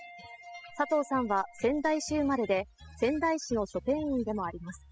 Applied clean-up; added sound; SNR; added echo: classical method spectral subtraction.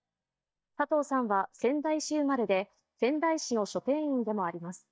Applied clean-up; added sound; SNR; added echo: neural mask model DeepFilterNet 3.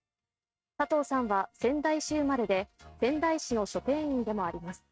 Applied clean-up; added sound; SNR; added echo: neural mask model RNNoise.